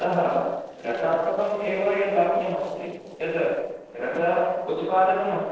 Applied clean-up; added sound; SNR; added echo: neural separator model SepFormer DNS4.